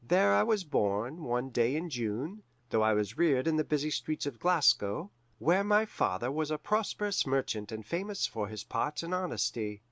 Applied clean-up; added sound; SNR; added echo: none; none; none; none.